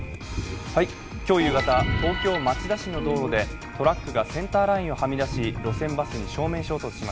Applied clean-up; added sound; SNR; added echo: none; Thunder; 8 dB; none.